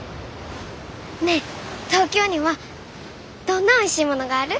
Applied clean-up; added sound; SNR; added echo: none; none; none; none.